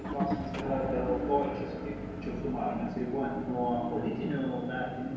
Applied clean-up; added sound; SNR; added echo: none; Motor vehicle (road) / Engine; 3 dB; reverberation time 1.2 s.